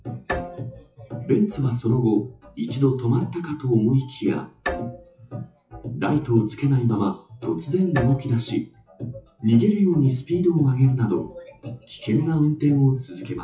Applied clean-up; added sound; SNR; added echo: classical method WPE with log-MMSE.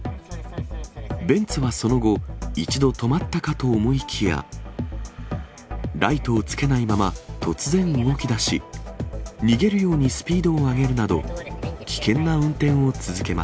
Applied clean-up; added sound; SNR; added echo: none; none; none; none.